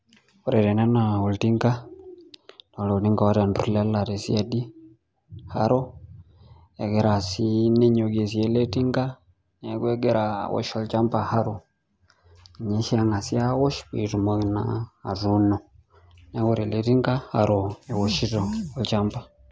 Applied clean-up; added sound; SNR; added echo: none; none; none; none.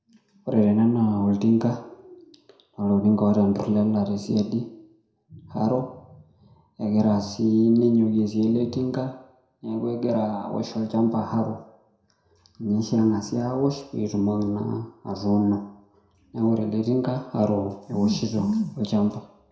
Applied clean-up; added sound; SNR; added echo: none; none; none; reverberation time 0.5 s.